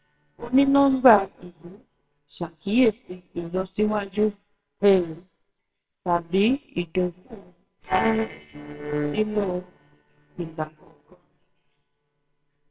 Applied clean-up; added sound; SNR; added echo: neural separator model SepFormer WHAMR!.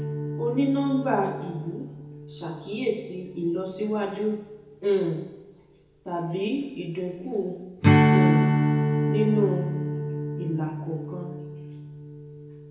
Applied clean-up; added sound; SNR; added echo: none; Strum; -2 dB; reverberation time 0.9 s.